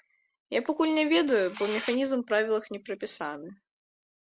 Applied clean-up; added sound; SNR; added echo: none; Camera; 15 dB; none.